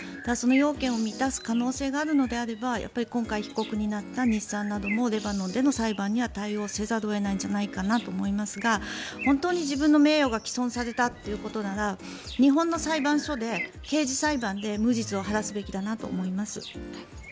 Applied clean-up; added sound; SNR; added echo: none; Bird; 18 dB; none.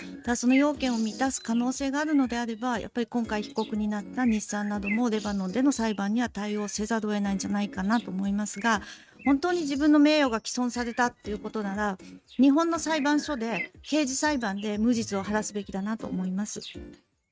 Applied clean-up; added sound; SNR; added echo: neural mask model RNNoise.